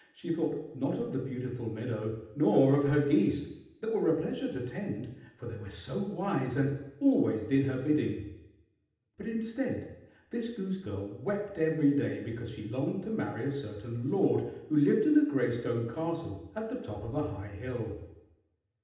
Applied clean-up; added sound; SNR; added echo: none; none; none; reverberation time 0.8 s.